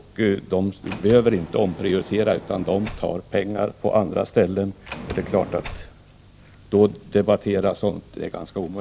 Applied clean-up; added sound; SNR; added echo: none; Sliding door; 17 dB; none.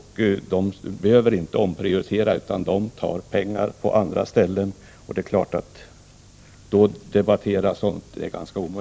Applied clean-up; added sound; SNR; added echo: none; none; none; none.